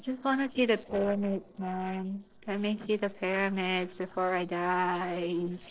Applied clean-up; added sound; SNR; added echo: neural separator model SepFormer DNS4.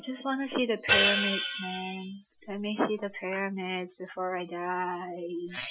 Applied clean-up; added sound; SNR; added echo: classical method Wiener filter.